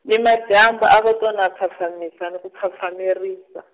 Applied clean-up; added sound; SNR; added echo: none; none; none; none.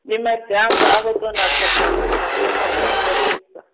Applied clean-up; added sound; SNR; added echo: none; Camera; -4 dB; none.